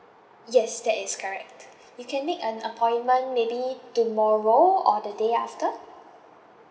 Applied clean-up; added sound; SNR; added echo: none; none; none; none.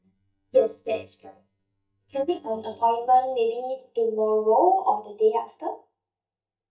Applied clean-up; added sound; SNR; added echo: neural mask model DeepFilterNet 3.